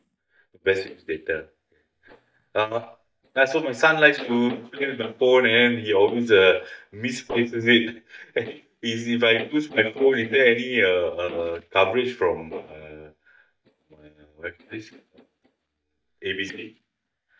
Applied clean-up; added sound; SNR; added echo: neural mask model DeepFilterNet 3.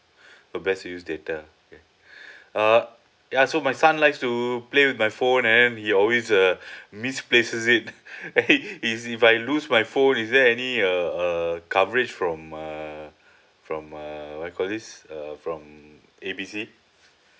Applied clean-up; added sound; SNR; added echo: none; none; none; none.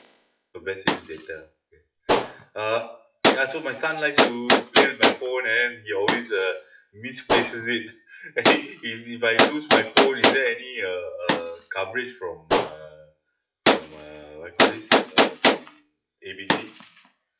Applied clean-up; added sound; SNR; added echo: classical method WPE with log-MMSE.